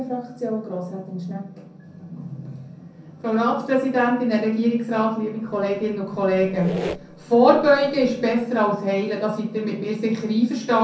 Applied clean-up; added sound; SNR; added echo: none; Squeak; 14 dB; reverberation time 0.6 s.